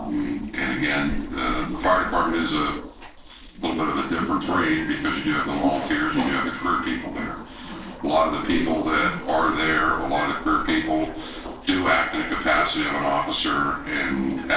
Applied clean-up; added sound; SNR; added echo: neural separator model SepFormer DNS4.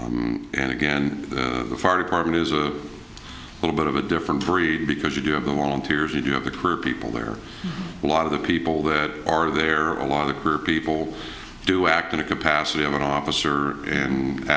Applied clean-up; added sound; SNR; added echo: none; none; none; none.